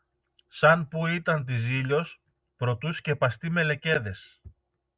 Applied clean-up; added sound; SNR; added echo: none; none; none; none.